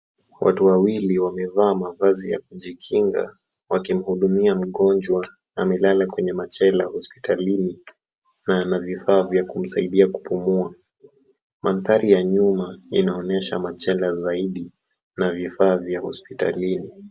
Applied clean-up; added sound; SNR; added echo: none; none; none; none.